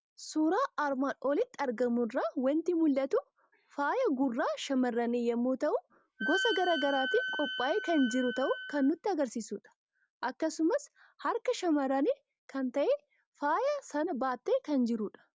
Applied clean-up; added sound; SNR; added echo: none; Wind instrument, woodwind instrument; 6 dB; none.